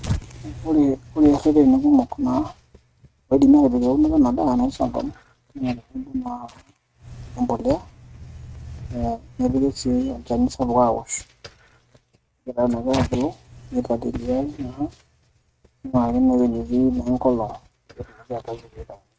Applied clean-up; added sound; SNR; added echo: neural mask model RNNoise.